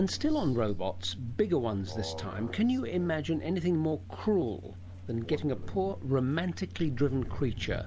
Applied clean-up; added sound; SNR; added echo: none; Crow + Domestic sounds, home sounds; 8 dB; none.